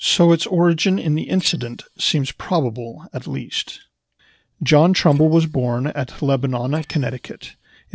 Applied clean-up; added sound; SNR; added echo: neural separator model SepFormer DNS4.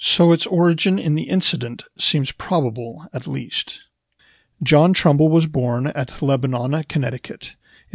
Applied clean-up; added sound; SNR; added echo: none; none; none; none.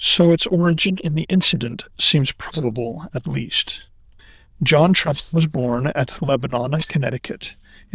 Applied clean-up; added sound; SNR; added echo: neural diffusion model UNIVERSE++.